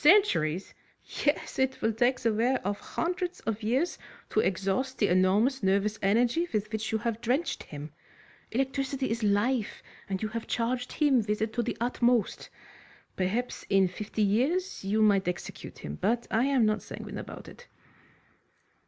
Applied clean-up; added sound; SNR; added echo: none; none; none; none.